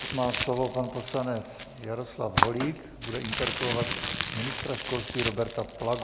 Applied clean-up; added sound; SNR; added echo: none; Crumpling, crinkling; 2 dB; none.